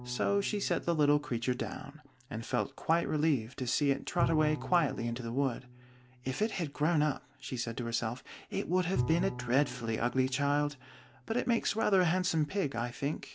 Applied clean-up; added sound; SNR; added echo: none; Bowed string instrument; 12 dB; none.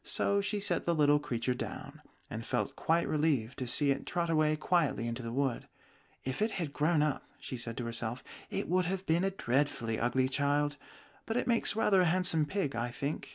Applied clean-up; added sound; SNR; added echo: none; none; none; none.